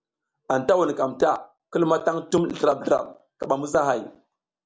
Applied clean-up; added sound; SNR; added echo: none; none; none; none.